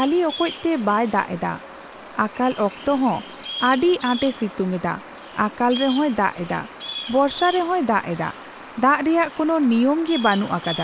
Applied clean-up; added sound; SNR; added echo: none; Bird vocalization, bird call, bird song; 14 dB; none.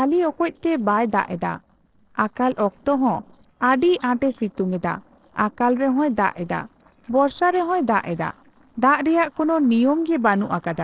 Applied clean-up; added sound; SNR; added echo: neural separator model SepFormer DNS4.